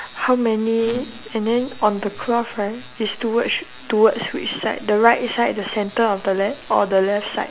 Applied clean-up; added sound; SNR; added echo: none; none; none; none.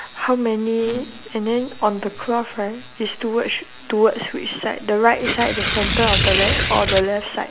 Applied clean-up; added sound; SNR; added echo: none; Tearing; 0 dB; none.